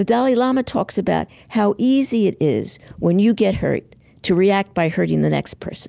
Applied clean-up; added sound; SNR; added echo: none; none; none; none.